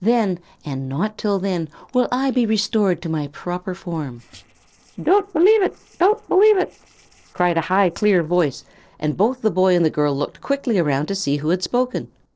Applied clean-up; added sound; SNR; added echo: neural separator model SepFormer DNS4.